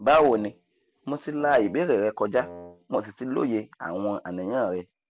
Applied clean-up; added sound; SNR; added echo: none; Wind instrument, woodwind instrument; 18 dB; none.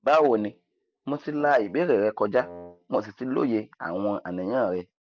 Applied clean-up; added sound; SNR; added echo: neural mask model DeepFilterNet 3.